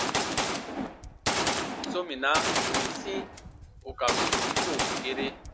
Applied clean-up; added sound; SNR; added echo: none; Gunshot, gunfire; -5 dB; none.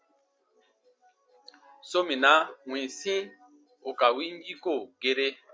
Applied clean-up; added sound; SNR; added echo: none; none; none; none.